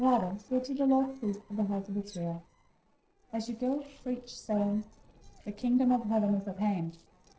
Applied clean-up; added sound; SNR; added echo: neural separator model SepFormer DNS4.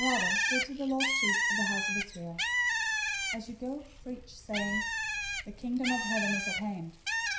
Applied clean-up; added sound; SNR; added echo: none; Bird; -4 dB; reverberation time 0.5 s.